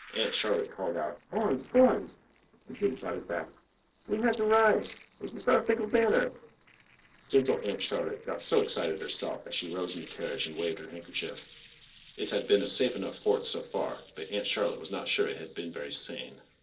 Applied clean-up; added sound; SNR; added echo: neural separator model SepFormer DNS4.